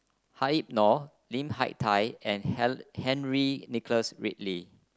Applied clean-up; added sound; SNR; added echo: none; none; none; none.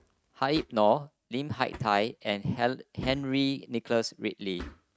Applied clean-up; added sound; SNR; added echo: neural mask model RNNoise.